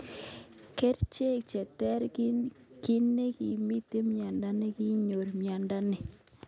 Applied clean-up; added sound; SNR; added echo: none; none; none; none.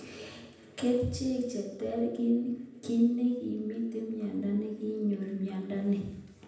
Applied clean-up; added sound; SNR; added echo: none; none; none; reverberation time 0.9 s.